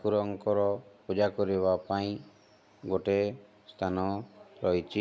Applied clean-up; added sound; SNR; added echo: none; none; none; none.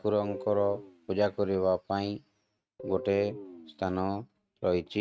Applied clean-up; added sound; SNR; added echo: neural mask model RNNoise.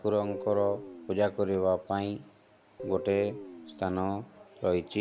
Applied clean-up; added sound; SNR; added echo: none; Guitar; 13 dB; none.